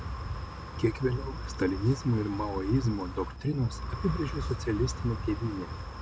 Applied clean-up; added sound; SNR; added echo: none; Wind; 6 dB; none.